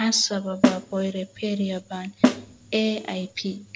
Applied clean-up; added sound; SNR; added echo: none; Snare drum; 0 dB; none.